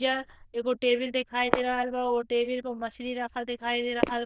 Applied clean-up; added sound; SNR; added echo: neural diffusion model UNIVERSE++.